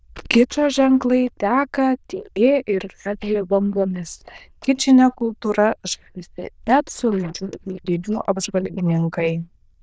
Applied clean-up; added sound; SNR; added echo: neural diffusion model UNIVERSE++.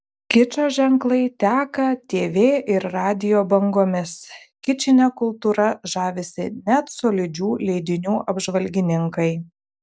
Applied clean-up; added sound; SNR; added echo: none; none; none; none.